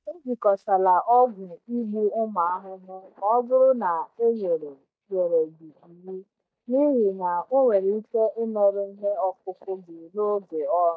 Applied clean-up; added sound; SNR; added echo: neural mask model DeepFilterNet 3.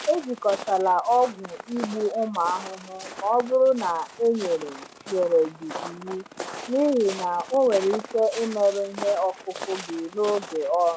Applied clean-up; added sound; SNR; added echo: none; Walk, footsteps; 14 dB; none.